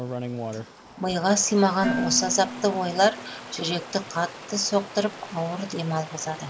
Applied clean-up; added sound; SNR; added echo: none; Dishes, pots, and pans + Stream; 9 dB; none.